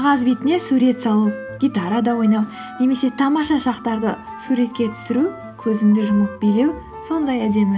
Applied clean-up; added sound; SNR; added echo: none; Wind instrument, woodwind instrument; 20 dB; none.